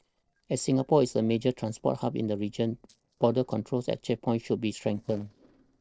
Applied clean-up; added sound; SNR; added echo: neural separator model SepFormer DNS4.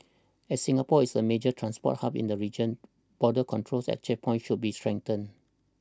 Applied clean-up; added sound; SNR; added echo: none; none; none; none.